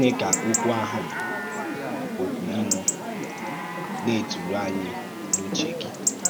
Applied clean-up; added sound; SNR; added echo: none; Chatter / Chirp, tweet / Livestock, farm animals, working animals; -1 dB; none.